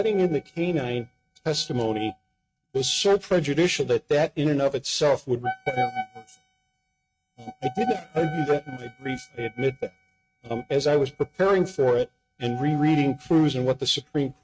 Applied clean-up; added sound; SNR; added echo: neural mask model RNNoise.